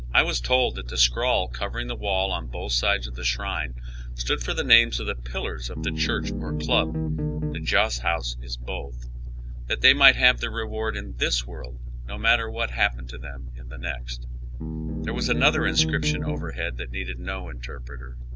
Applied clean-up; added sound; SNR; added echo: none; Bass guitar; 3 dB; none.